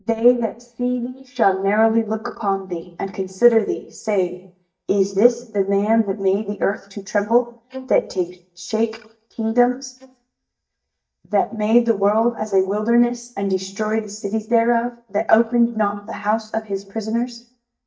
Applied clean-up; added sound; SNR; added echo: neural mask model DeepFilterNet 3.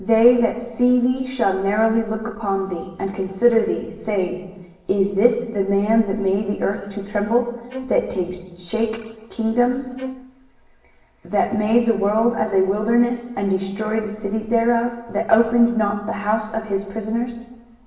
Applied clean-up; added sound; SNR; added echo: none; Bowed string instrument; 14 dB; reverberation time 1.1 s.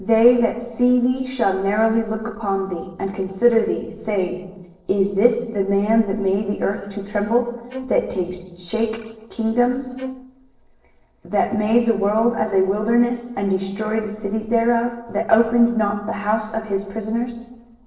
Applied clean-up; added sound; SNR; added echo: neural separator model SepFormer DNS4.